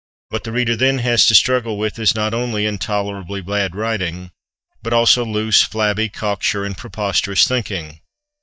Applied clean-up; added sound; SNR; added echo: neural mask model DeepFilterNet 3.